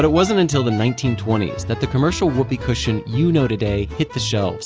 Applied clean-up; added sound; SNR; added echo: none; none; none; none.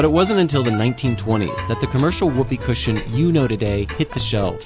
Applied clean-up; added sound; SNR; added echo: none; Alarm + Clock; 16 dB; none.